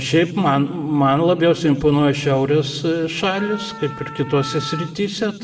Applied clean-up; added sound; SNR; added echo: none; Wind instrument, woodwind instrument; 14 dB; reverberation time 1.2 s.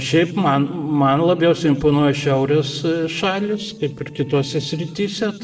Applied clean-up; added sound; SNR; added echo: neural separator model SepFormer DNS4.